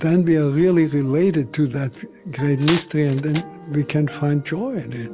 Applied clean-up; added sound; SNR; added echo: none; Glass; 12 dB; none.